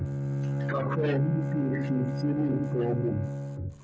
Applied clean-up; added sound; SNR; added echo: none; Bowed string instrument; 0 dB; none.